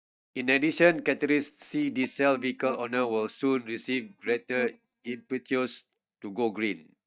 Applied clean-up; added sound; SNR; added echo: neural mask model DeepFilterNet 3.